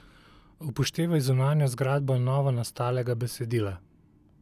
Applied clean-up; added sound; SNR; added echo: none; none; none; none.